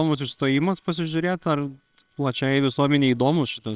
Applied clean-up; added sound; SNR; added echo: neural separator model SepFormer WHAMR!.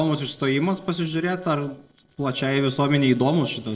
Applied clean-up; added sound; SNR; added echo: neural separator model SepFormer DNS4.